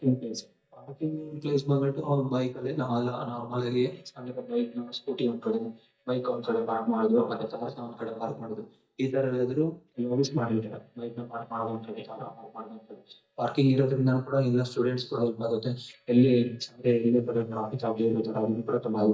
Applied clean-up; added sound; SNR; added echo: neural mask model DeepFilterNet 3.